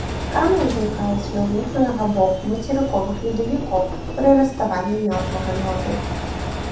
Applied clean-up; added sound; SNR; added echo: none; Engine; 6 dB; reverberation time 0.7 s.